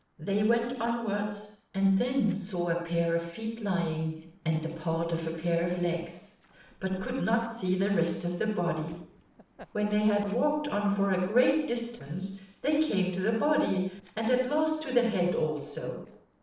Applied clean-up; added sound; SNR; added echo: neural separator model SepFormer DNS4.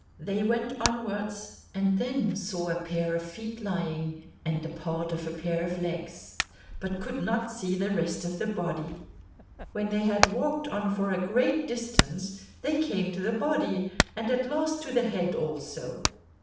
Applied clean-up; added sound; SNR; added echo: none; Hammer; 7 dB; reverberation time 0.7 s.